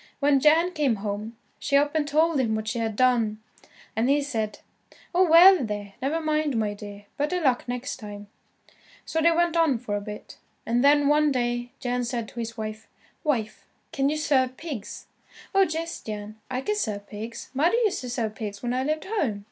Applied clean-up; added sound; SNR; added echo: none; none; none; none.